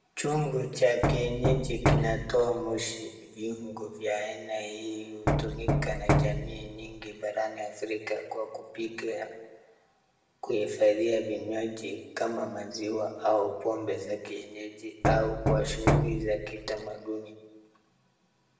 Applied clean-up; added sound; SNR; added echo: none; Knock; -3 dB; reverberation time 1.0 s.